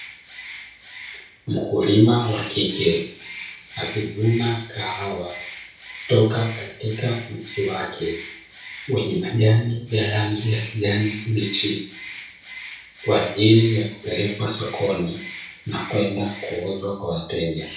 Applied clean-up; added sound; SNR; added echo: none; Bird; 16 dB; reverberation time 0.6 s.